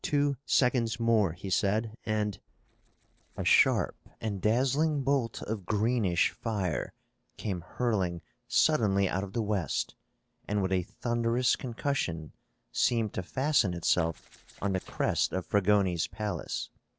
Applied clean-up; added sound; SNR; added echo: neural separator model SepFormer DNS4.